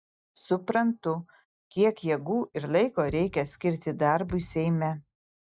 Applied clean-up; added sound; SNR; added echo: none; Thump, thud; 19 dB; none.